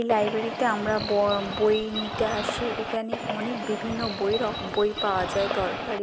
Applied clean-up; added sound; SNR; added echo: none; Bird; 5 dB; none.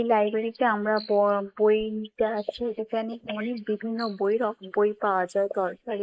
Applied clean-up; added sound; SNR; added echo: neural mask model Resemble Enhance denoiser.